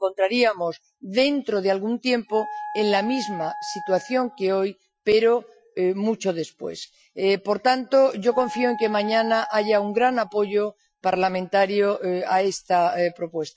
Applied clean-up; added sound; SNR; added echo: classical method Wiener filter.